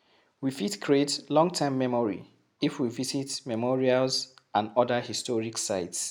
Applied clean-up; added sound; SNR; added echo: none; none; none; none.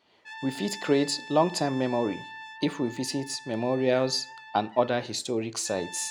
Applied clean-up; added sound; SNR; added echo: none; Brass instrument; 16 dB; none.